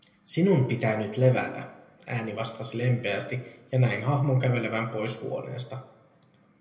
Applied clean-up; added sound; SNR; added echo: none; none; none; reverberation time 0.8 s.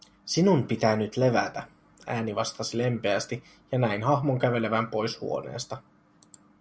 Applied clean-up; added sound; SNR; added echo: none; none; none; none.